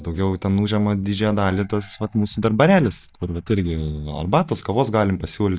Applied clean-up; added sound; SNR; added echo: neural mask model DeepFilterNet 3.